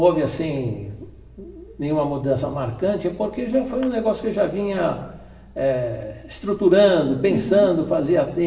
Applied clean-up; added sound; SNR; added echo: none; none; none; reverberation time 1.0 s.